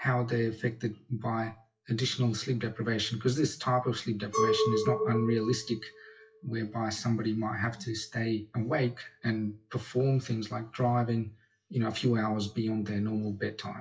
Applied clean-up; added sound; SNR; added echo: classical method WPE with log-MMSE.